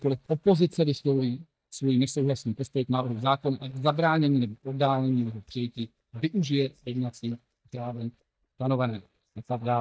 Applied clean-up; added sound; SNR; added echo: neural mask model DeepFilterNet 3.